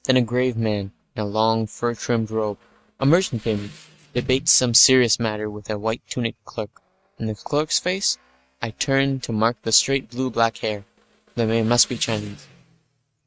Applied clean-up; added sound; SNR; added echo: neural mask model RNNoise.